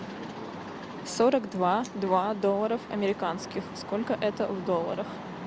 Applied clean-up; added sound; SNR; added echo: none; none; none; none.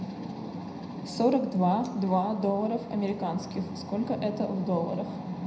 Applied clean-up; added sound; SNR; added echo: none; none; none; reverberation time 0.7 s.